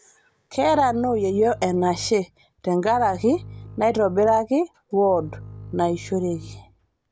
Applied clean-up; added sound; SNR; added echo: none; Bowed string instrument; 17 dB; none.